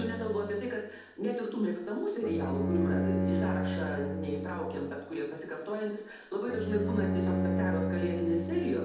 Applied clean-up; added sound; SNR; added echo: none; Bowed string instrument; 0 dB; reverberation time 0.8 s.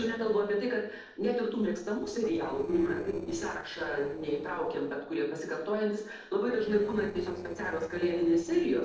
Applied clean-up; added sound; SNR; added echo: neural separator model SepFormer DNS4.